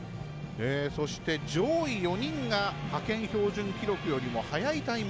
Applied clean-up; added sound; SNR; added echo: none; none; none; none.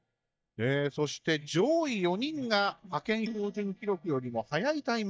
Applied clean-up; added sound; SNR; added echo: neural mask model DeepFilterNet 3.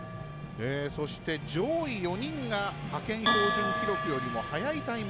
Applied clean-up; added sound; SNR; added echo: none; Bell; 3 dB; none.